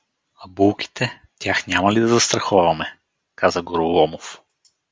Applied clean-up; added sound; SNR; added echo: none; none; none; none.